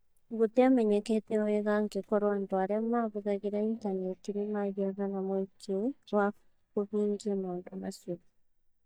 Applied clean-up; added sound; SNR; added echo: neural mask model DeepFilterNet 3.